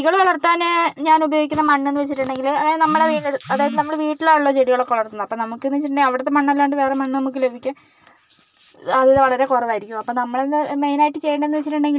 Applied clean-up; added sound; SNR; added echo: none; none; none; none.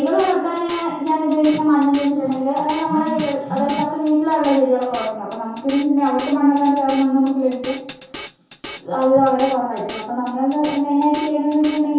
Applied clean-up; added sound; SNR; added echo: none; Drum kit; 19 dB; reverberation time 0.8 s.